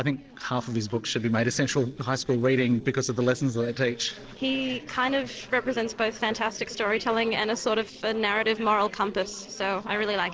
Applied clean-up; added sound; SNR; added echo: neural separator model SepFormer DNS4.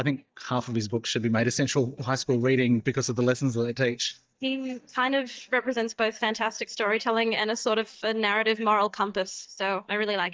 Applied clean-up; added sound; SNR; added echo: neural mask model DeepFilterNet 3.